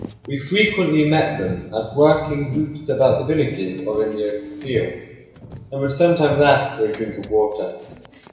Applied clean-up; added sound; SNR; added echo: none; Car; 16 dB; reverberation time 1.3 s.